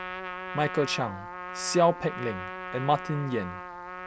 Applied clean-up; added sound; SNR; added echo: none; Trumpet; 8 dB; none.